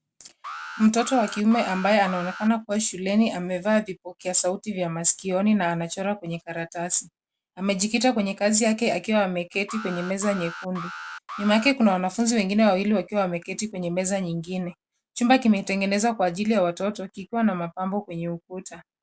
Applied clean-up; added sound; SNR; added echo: none; Alarm; 14 dB; none.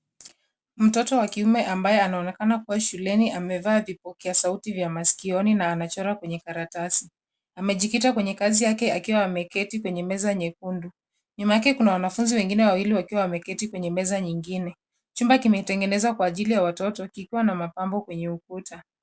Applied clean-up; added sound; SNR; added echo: none; none; none; none.